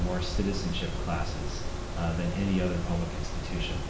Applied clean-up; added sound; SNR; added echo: none; Mechanisms; 1 dB; reverberation time 0.6 s.